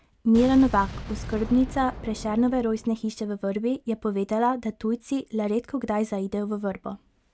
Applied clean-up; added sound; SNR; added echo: none; Boom; 12 dB; none.